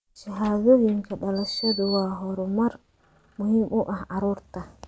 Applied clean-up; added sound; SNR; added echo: none; Door; 13 dB; none.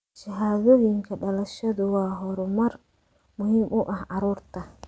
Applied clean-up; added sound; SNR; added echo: none; none; none; none.